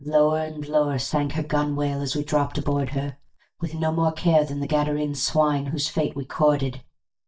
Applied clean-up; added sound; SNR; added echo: neural mask model DeepFilterNet 3.